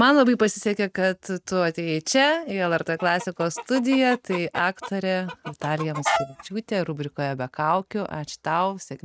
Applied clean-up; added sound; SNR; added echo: neural mask model RNNoise.